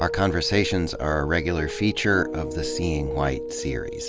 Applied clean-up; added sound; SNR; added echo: none; none; none; none.